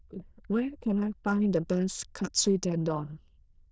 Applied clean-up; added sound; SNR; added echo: neural diffusion model UNIVERSE++.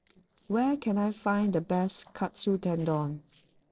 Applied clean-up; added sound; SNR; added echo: neural separator model SepFormer DNS4.